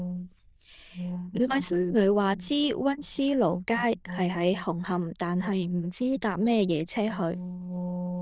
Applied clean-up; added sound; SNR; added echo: neural diffusion model UNIVERSE++.